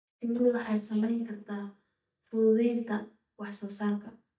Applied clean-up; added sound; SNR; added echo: neural mask model DeepFilterNet 3.